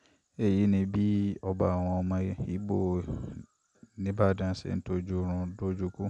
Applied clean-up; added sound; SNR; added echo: none; none; none; none.